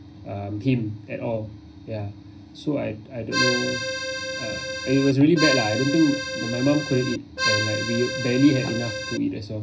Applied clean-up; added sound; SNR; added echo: none; Accordion; 3 dB; reverberation time 0.5 s.